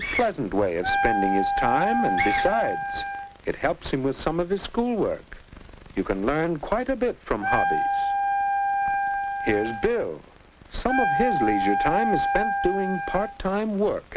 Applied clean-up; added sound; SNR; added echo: none; Wind instrument, woodwind instrument; -1 dB; none.